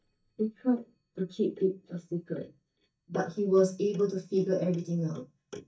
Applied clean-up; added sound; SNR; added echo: neural mask model DeepFilterNet 3.